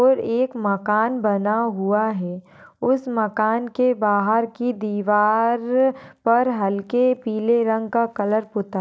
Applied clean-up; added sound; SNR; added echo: none; none; none; none.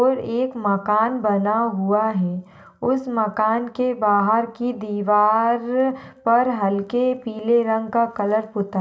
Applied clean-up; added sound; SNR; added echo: none; none; none; reverberation time 0.5 s.